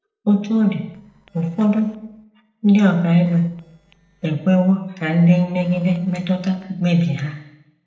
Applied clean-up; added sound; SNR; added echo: neural separator model SepFormer DNS4.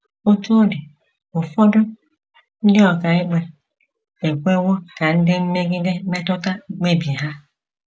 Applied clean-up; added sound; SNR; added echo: none; none; none; none.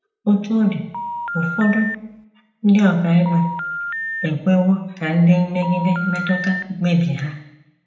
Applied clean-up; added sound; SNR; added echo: none; Telephone; 8 dB; reverberation time 0.8 s.